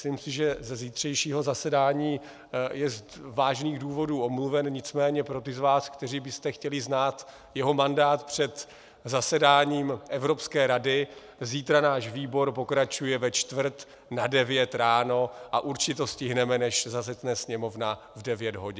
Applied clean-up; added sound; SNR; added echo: none; none; none; none.